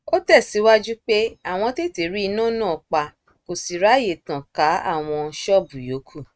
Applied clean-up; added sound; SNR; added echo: neural mask model RNNoise.